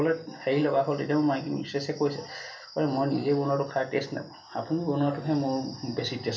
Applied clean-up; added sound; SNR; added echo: none; none; none; reverberation time 0.3 s.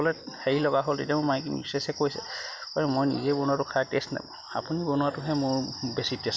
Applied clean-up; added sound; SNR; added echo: none; none; none; none.